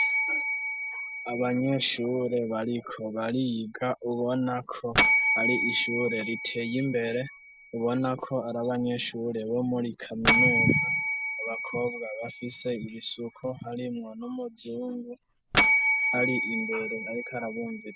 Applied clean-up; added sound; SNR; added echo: none; Bell; 0 dB; none.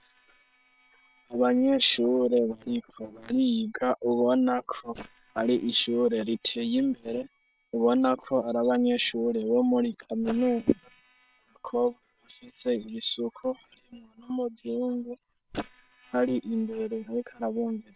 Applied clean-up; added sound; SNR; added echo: neural separator model SepFormer WHAM!.